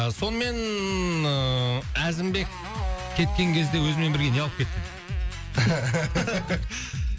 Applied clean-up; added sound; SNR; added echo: none; Bark + Motorcycle; 16 dB; none.